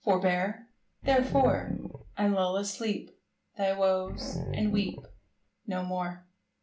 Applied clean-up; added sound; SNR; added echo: none; Growling; 9 dB; none.